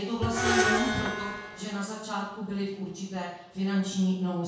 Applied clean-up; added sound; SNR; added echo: none; Screech; 0 dB; reverberation time 0.6 s.